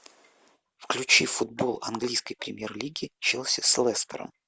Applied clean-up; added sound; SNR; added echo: none; none; none; none.